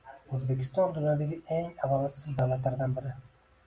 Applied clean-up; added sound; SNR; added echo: none; none; none; none.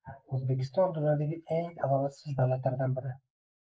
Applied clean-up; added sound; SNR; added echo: neural mask model Resemble Enhance denoiser.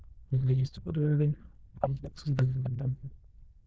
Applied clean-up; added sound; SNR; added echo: neural diffusion model UNIVERSE++.